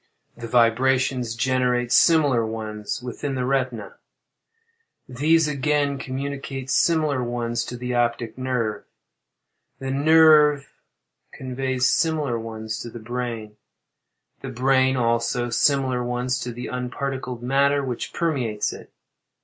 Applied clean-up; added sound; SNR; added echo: none; none; none; none.